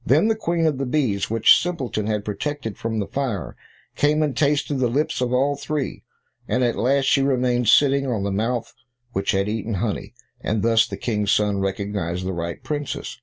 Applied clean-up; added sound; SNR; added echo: none; none; none; none.